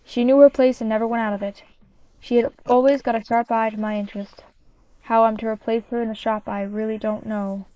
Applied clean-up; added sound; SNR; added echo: neural mask model Resemble Enhance denoiser.